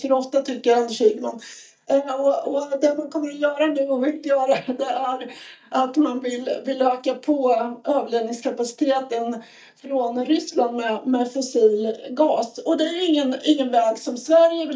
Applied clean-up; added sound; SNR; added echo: neural mask model DeepFilterNet 3.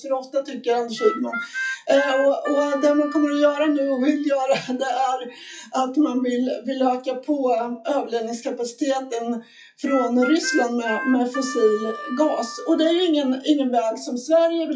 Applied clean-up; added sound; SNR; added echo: classical method WPE with log-MMSE.